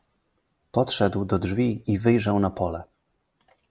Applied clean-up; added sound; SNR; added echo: none; none; none; none.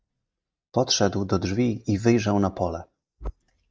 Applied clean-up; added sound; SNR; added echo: neural mask model DeepFilterNet 3.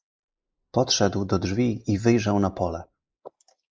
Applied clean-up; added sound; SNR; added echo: neural mask model Resemble Enhance denoiser.